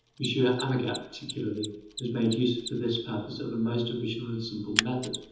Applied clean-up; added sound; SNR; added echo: none; Mechanisms; 9 dB; reverberation time 1.3 s.